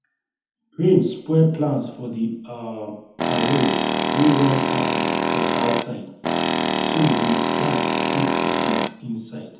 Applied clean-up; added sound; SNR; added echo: none; Tools; -3 dB; reverberation time 1.0 s.